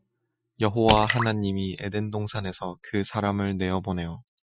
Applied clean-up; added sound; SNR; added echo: classical method Wiener filter.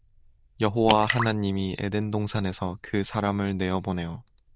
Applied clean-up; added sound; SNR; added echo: neural diffusion model UNIVERSE++.